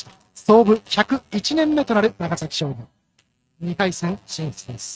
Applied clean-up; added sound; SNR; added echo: neural mask model RNNoise.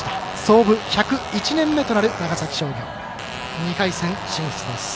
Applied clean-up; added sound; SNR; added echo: none; Fart; 13 dB; none.